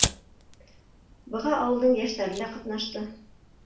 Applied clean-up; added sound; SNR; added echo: none; Fire; 7 dB; reverberation time 0.4 s.